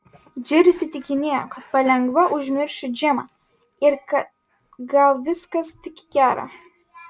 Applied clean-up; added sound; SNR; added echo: none; none; none; none.